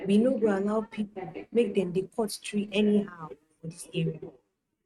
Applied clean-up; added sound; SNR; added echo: neural mask model RNNoise.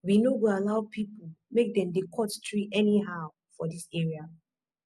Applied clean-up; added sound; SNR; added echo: none; none; none; none.